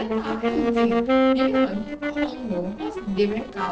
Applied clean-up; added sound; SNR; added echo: neural separator model SepFormer DNS4.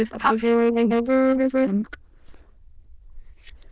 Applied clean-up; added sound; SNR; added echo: neural diffusion model UNIVERSE++.